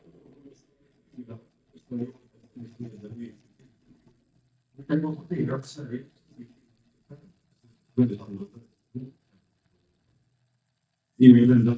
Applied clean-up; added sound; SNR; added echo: neural mask model DeepFilterNet 3.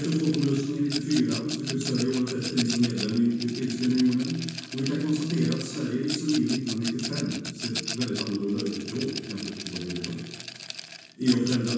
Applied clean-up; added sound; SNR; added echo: none; Rattle; 10 dB; reverberation time 1.2 s.